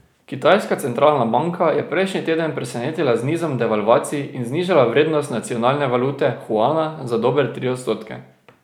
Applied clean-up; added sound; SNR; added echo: none; none; none; none.